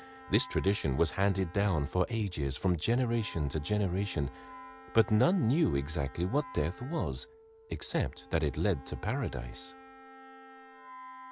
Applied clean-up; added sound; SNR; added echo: none; Bowed string instrument + Wind instrument, woodwind instrument; 19 dB; none.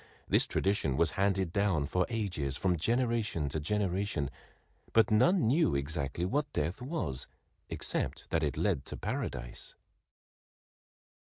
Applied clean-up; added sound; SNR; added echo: none; none; none; none.